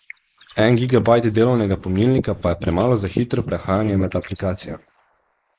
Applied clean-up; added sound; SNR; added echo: neural mask model Resemble Enhance denoiser.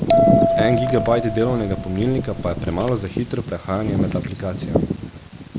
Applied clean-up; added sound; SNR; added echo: none; Bird vocalization, bird call, bird song + Bell; -2 dB; none.